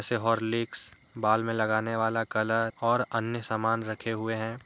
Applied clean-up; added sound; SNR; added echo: none; none; none; none.